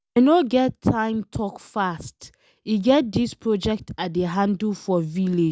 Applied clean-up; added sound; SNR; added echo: none; none; none; none.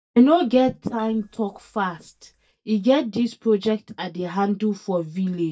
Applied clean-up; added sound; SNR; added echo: neural mask model DeepFilterNet 3.